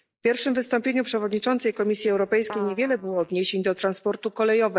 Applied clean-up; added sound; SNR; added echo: neural mask model DeepFilterNet 3.